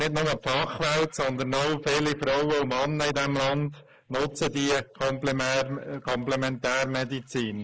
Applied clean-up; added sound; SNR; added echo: neural mask model Resemble Enhance denoiser.